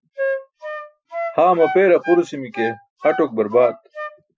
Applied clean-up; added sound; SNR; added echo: classical method Wiener filter.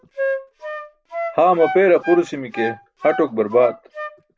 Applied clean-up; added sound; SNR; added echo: none; Wind instrument, woodwind instrument; 9 dB; none.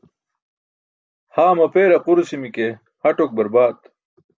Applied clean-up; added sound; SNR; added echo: none; none; none; none.